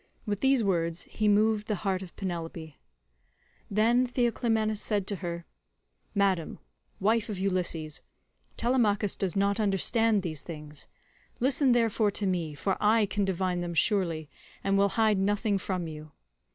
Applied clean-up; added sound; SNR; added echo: none; none; none; none.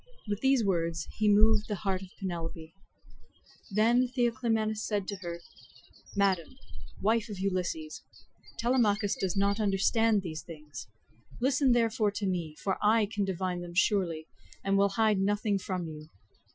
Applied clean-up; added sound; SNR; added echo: classical method Wiener filter.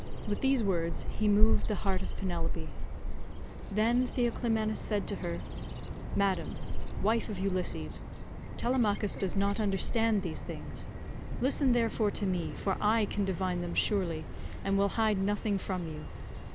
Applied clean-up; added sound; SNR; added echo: none; Bird vocalization, bird call, bird song; -1 dB; none.